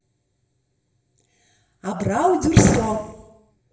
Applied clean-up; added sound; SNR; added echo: none; none; none; reverberation time 1.0 s.